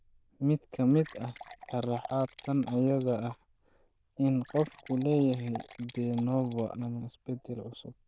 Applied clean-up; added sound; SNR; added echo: neural diffusion model UNIVERSE++.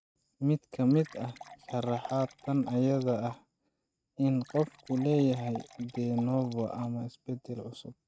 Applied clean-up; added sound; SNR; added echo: neural mask model RNNoise.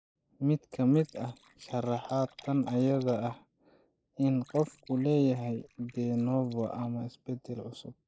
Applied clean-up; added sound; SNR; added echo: neural mask model Resemble Enhance denoiser.